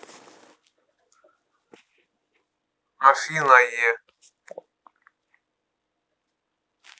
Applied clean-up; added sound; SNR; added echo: none; none; none; none.